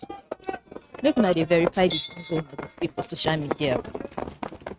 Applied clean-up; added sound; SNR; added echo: neural mask model RNNoise.